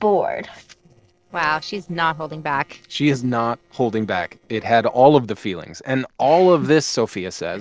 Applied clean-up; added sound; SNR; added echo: neural separator model SepFormer DNS4.